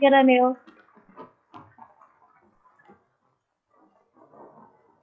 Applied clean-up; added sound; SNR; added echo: classical method log-MMSE.